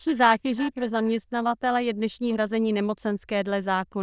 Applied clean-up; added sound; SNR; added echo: neural diffusion model UNIVERSE++.